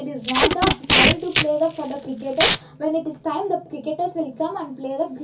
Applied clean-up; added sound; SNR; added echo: none; Packing tape, duct tape; -4 dB; reverberation time 0.3 s.